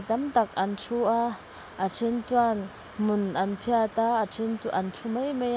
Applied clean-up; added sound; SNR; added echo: none; none; none; none.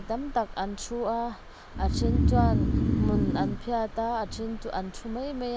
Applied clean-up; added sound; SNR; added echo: none; Breathing; -2 dB; none.